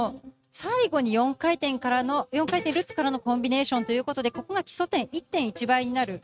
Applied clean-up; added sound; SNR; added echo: neural mask model RNNoise.